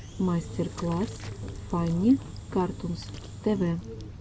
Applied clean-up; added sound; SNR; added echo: none; Engine / Drill; 17 dB; none.